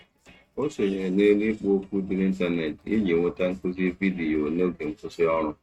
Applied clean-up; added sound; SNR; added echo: neural mask model RNNoise.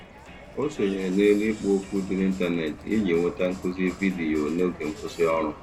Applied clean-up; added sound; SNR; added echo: none; Crowd; 17 dB; none.